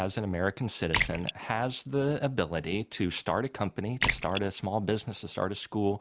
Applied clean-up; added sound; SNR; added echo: none; Splash, splatter; 5 dB; none.